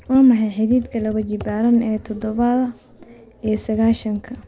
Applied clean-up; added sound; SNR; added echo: none; Computer keyboard; 20 dB; none.